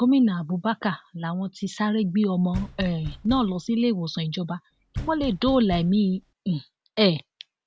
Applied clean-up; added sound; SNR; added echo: none; Knock; 12 dB; none.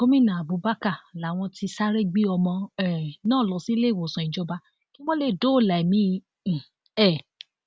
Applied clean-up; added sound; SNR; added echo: none; none; none; none.